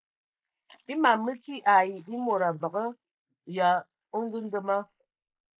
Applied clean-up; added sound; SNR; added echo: neural mask model Resemble Enhance denoiser.